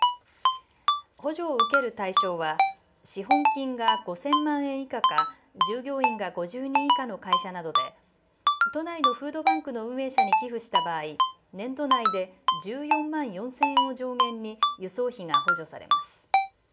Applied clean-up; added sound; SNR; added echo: none; Ringtone; -5 dB; reverberation time 0.4 s.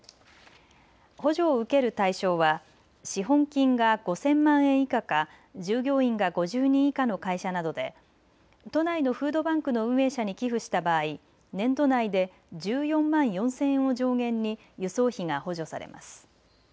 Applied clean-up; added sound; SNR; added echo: none; none; none; none.